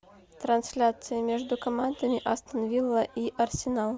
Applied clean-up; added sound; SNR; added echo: none; none; none; none.